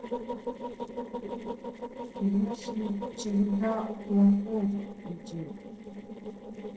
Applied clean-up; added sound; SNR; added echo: neural separator model SepFormer DNS4.